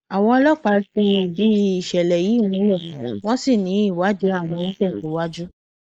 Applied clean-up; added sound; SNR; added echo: neural mask model Resemble Enhance denoiser.